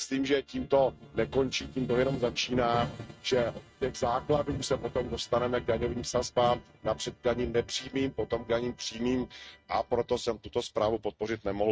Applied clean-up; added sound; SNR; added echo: neural mask model RNNoise.